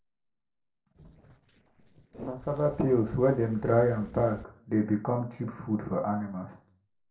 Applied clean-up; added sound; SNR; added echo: neural separator model SepFormer DNS4.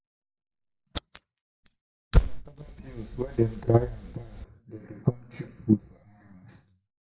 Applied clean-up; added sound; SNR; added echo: neural mask model DeepFilterNet 3.